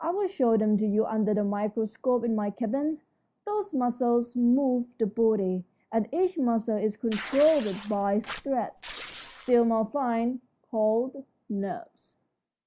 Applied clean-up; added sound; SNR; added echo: none; Tearing; 12 dB; none.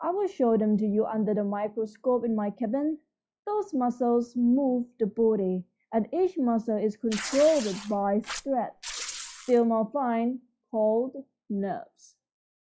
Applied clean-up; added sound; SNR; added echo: classical method log-MMSE.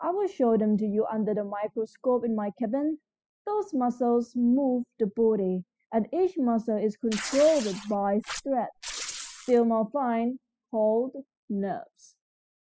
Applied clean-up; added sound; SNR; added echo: classical method spectral subtraction.